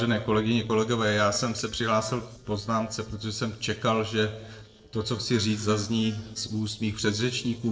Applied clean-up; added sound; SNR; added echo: neural separator model SepFormer DNS4.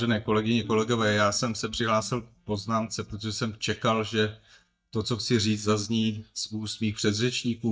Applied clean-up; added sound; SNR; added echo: neural mask model DeepFilterNet 3.